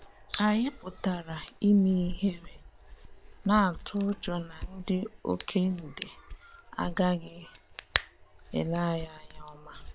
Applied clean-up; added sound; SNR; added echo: neural separator model SepFormer WHAM!.